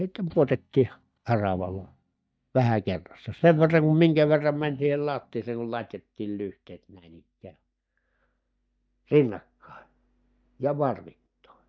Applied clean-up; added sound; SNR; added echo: neural mask model DeepFilterNet 3.